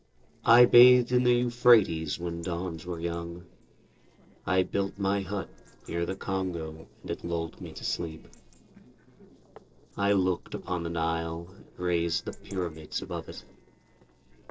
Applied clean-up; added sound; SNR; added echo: neural separator model SepFormer DNS4.